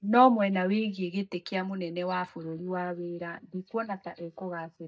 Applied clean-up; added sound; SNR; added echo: neural mask model DeepFilterNet 3.